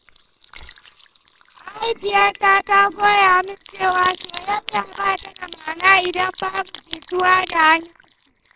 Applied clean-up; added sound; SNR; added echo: neural separator model SepFormer WHAMR!.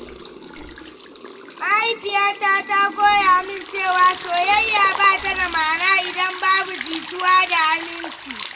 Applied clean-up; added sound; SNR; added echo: none; Liquid; 14 dB; reverberation time 1.0 s.